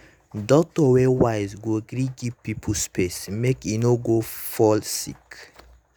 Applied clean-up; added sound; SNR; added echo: none; none; none; none.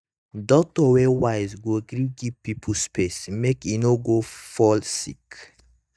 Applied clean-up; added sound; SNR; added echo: neural mask model DeepFilterNet 3.